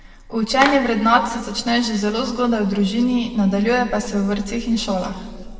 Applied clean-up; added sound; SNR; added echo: none; Clapping; 9 dB; reverberation time 1.9 s.